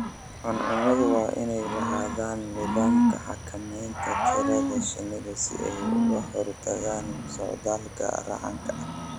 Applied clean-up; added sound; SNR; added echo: none; Cricket / Growling; -2 dB; none.